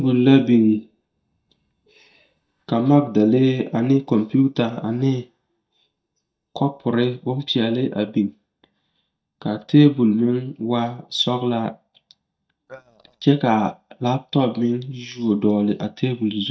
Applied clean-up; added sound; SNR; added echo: neural mask model DeepFilterNet 3.